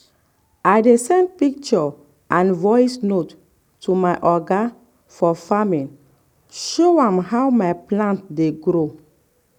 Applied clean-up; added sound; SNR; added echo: none; none; none; none.